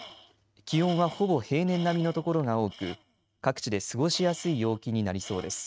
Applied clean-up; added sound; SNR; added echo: neural mask model RNNoise.